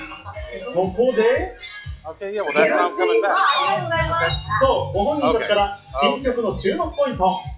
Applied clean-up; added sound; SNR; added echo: classical method WPE with log-MMSE.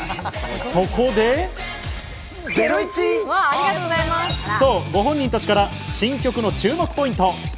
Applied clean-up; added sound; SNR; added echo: none; none; none; none.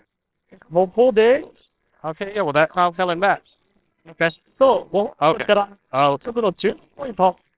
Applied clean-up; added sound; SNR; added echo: neural separator model SepFormer WHAMR!.